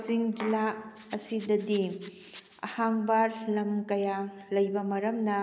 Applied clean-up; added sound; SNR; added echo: none; Rattle; 18 dB; none.